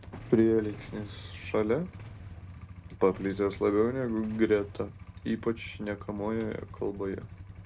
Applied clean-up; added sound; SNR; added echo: none; Idling / Engine starting / Motorcycle / Accelerating, revving, vroom; 14 dB; none.